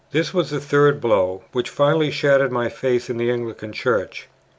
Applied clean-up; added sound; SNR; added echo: none; none; none; none.